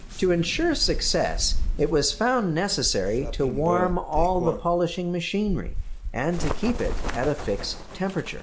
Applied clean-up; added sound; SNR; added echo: none; Thunder / Rain + Bird; 4 dB; none.